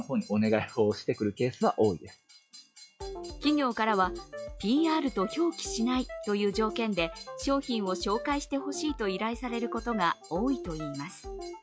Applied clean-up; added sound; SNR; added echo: classical method log-MMSE.